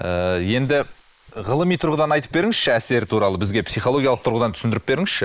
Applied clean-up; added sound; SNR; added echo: neural mask model Resemble Enhance denoiser.